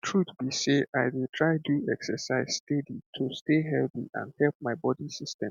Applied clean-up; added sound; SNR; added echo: none; none; none; none.